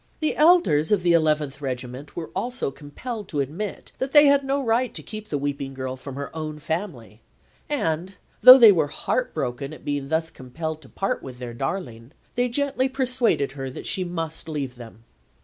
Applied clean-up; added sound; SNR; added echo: none; none; none; none.